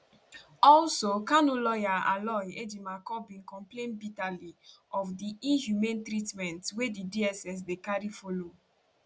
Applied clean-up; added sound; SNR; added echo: none; none; none; none.